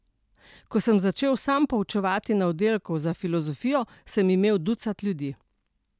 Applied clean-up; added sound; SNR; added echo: none; none; none; none.